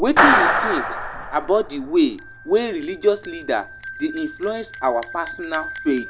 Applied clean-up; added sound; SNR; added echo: none; Clapping + Bell; 2 dB; none.